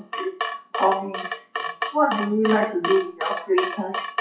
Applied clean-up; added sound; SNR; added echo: classical method WPE with log-MMSE.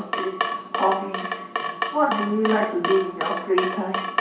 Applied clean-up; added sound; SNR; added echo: none; Drip / Water tap, faucet; 3 dB; reverberation time 2.4 s.